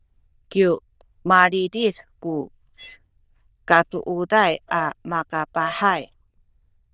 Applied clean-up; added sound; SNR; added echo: neural diffusion model UNIVERSE++.